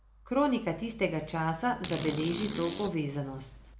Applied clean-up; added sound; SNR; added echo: none; Fart; 9 dB; none.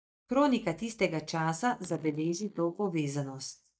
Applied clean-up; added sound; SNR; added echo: neural mask model DeepFilterNet 3.